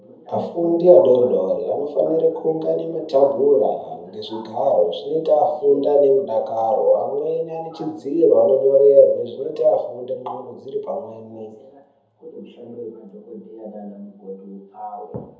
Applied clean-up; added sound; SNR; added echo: none; none; none; reverberation time 0.7 s.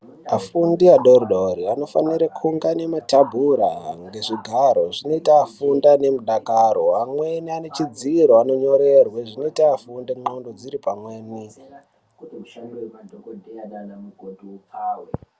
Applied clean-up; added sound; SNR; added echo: none; none; none; none.